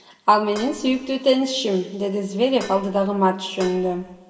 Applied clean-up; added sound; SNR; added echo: none; Dishes, pots, and pans; 17 dB; reverberation time 1.4 s.